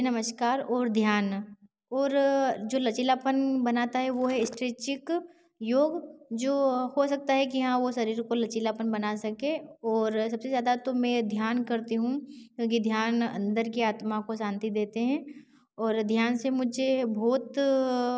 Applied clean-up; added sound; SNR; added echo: neural separator model SepFormer DNS4.